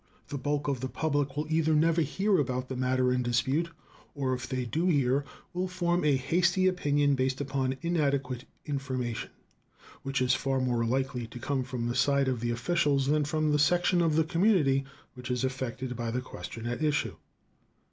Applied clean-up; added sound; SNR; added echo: none; none; none; none.